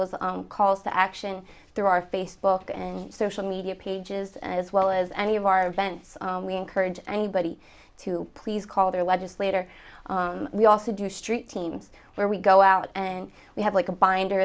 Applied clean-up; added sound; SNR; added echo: none; none; none; none.